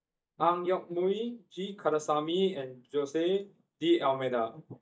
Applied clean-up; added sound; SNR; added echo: neural mask model DeepFilterNet 3.